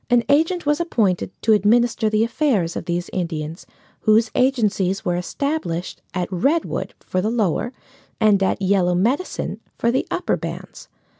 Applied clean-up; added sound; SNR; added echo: none; none; none; none.